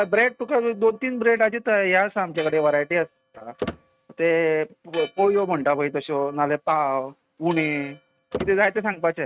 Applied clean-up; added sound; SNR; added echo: neural mask model RNNoise.